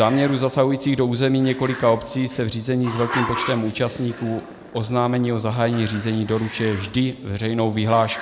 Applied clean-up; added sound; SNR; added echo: none; Growling; 14 dB; none.